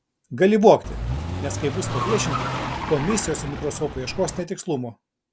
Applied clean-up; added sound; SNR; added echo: none; Car; 5 dB; none.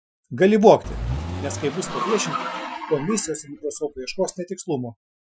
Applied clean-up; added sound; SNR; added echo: classical method Wiener filter.